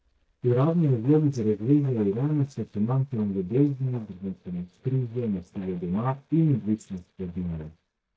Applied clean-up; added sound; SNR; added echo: neural mask model DeepFilterNet 3.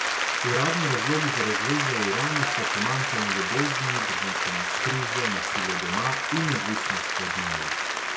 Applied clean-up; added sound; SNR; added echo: none; Applause; -4 dB; reverberation time 0.2 s.